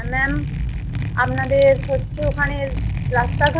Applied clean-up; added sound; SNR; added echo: none; Liquid; 2 dB; none.